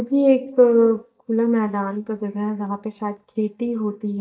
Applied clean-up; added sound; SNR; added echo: neural mask model DeepFilterNet 3.